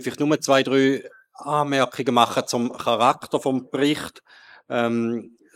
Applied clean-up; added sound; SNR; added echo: neural mask model Resemble Enhance denoiser.